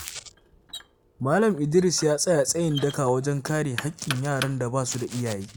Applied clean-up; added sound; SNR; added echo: none; Knock; 16 dB; none.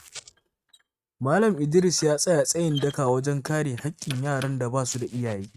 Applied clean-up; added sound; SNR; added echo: neural mask model RNNoise.